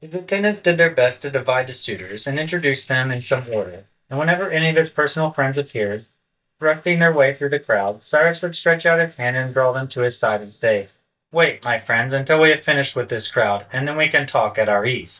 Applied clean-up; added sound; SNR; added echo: neural mask model DeepFilterNet 3.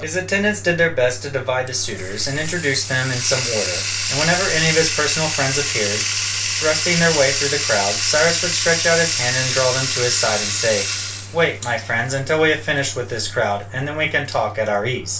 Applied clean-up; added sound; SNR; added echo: none; Bathtub (filling or washing); 4 dB; reverberation time 0.3 s.